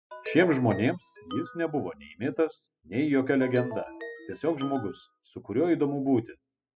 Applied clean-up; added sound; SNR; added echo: classical method spectral subtraction.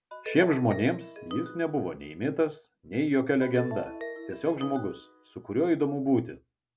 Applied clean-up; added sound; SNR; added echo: none; Ringtone; 13 dB; none.